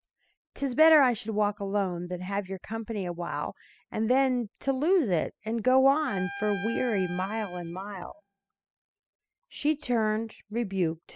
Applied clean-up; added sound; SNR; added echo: classical method spectral subtraction.